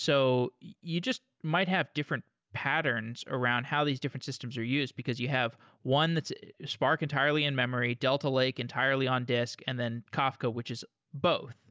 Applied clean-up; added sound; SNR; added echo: none; none; none; none.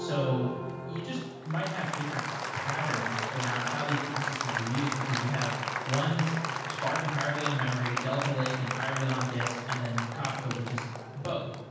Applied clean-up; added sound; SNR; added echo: none; Applause; 2 dB; reverberation time 1.2 s.